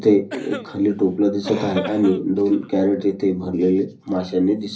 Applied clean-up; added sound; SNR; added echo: none; Cough; 13 dB; reverberation time 0.5 s.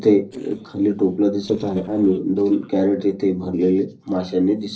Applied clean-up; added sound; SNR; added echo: neural separator model SepFormer DNS4.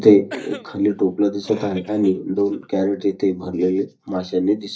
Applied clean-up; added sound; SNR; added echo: neural mask model DeepFilterNet 3.